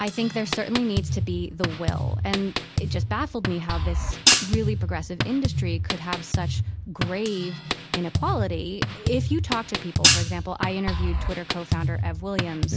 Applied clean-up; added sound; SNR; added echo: none; Hi-hat + Drum kit; -4 dB; none.